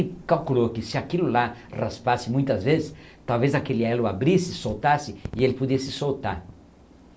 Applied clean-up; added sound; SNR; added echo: none; none; none; none.